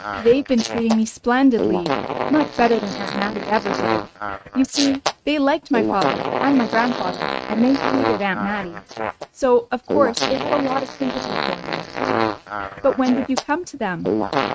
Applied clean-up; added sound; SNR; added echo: neural mask model RNNoise.